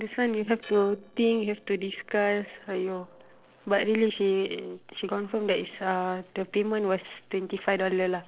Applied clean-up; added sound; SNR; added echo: neural separator model SepFormer DNS4.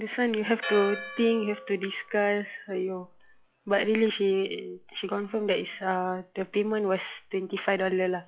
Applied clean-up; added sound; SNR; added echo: classical method log-MMSE.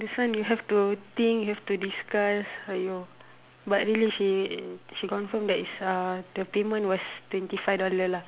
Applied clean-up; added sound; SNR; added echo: none; none; none; none.